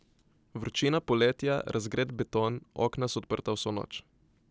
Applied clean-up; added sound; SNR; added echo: none; none; none; none.